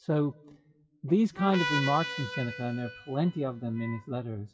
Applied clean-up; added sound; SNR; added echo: classical method WPE with log-MMSE.